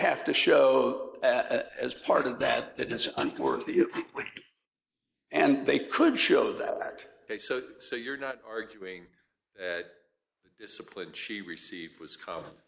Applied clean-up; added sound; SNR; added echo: neural mask model Resemble Enhance denoiser.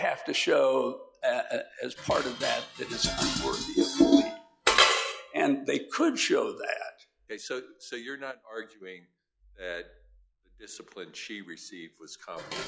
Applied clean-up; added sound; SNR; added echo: classical method log-MMSE.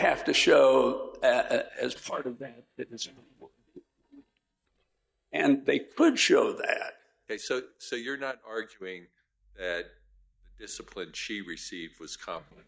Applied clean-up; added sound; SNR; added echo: neural mask model DeepFilterNet 3.